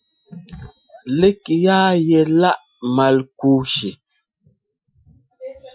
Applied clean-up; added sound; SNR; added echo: classical method Wiener filter.